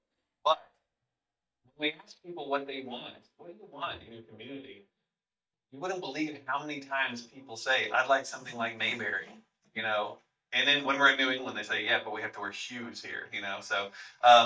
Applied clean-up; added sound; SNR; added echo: neural mask model DeepFilterNet 3.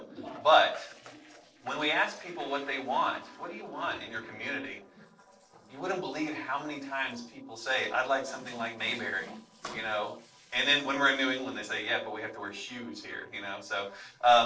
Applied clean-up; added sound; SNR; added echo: neural separator model SepFormer DNS4.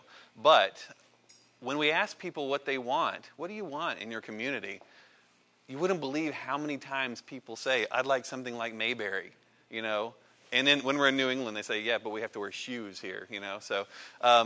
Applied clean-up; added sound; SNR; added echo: none; none; none; none.